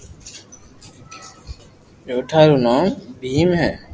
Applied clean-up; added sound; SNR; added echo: none; none; none; none.